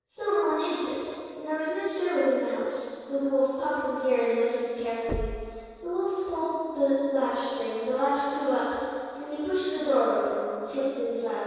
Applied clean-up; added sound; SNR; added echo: neural separator model SepFormer DNS4.